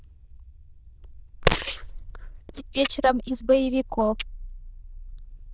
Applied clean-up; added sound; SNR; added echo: neural diffusion model UNIVERSE++.